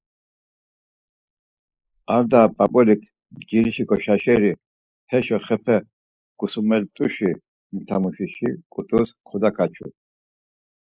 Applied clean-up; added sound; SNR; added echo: neural mask model Resemble Enhance denoiser.